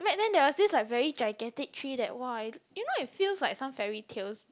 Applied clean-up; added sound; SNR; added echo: none; none; none; none.